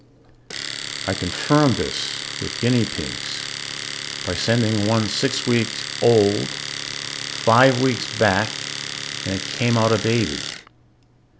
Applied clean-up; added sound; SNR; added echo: none; Domestic sounds, home sounds; 8 dB; none.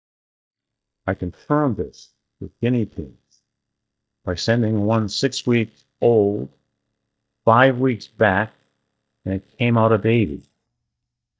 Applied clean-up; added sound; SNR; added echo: neural mask model DeepFilterNet 3.